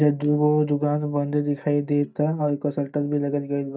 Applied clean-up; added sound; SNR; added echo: neural mask model DeepFilterNet 3.